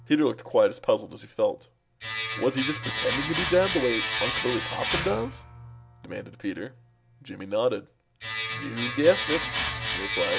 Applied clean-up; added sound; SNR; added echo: none; Domestic sounds, home sounds; 3 dB; none.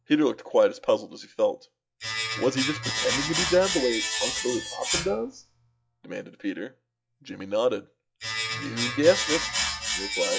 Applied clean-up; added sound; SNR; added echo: classical method log-MMSE.